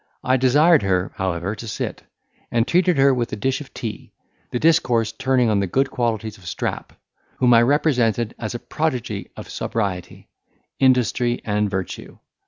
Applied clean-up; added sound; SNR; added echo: none; none; none; none.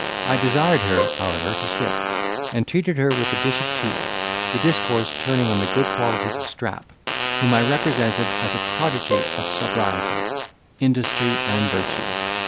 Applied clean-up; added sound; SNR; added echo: none; Fart + Bowed string instrument; 1 dB; none.